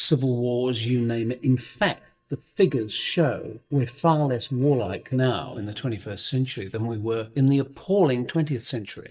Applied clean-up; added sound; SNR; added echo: neural mask model DeepFilterNet 3.